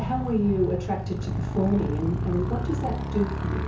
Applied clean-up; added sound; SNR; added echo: none; Motorcycle; 2 dB; reverberation time 0.6 s.